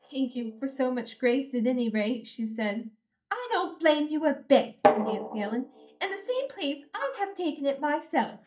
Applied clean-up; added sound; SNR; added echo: neural mask model DeepFilterNet 3.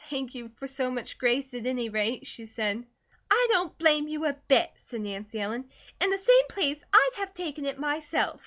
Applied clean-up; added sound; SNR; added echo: none; none; none; none.